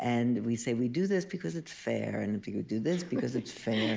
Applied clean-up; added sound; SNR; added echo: none; none; none; none.